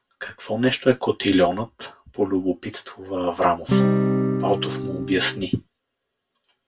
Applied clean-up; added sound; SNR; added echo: none; Acoustic guitar / Strum; -3 dB; reverberation time 0.1 s.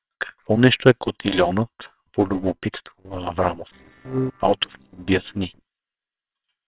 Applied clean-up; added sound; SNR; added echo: neural separator model SepFormer WHAMR!.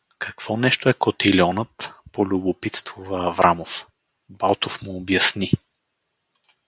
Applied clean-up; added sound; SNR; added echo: none; none; none; none.